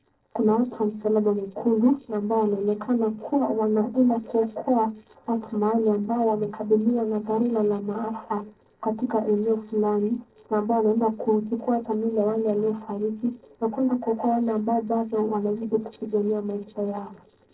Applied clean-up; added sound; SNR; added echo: neural separator model SepFormer DNS4.